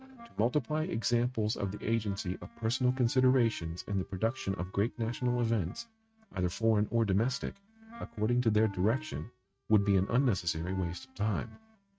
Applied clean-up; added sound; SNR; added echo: neural mask model RNNoise.